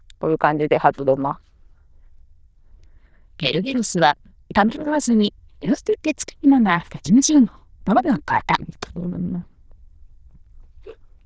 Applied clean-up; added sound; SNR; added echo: neural diffusion model UNIVERSE++.